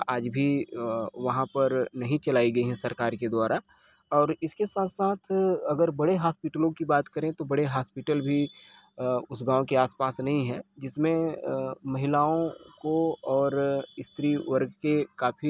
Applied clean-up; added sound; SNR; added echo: none; none; none; none.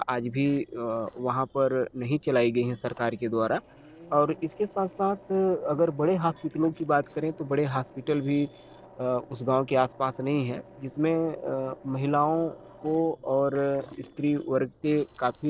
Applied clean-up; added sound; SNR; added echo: neural separator model SepFormer DNS4.